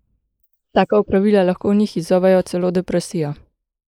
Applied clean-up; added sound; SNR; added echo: neural mask model Resemble Enhance denoiser.